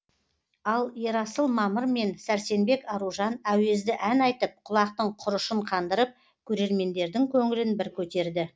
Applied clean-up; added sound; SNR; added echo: none; none; none; none.